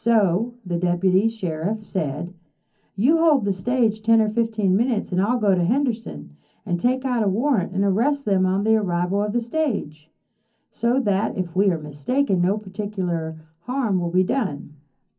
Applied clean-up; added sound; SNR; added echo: none; none; none; reverberation time 0.4 s.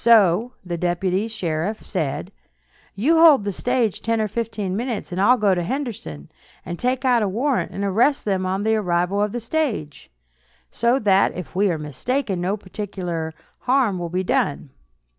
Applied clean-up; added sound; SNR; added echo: none; none; none; none.